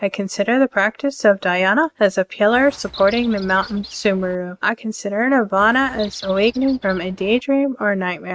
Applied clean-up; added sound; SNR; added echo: neural mask model RNNoise.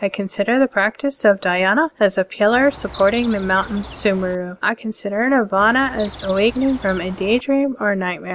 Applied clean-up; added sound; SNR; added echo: none; Chirp, tweet; 16 dB; none.